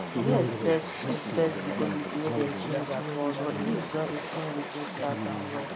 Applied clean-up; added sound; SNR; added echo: none; Chatter / Stream; 1 dB; none.